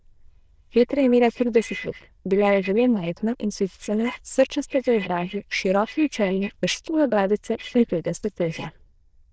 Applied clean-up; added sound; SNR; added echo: neural diffusion model UNIVERSE++.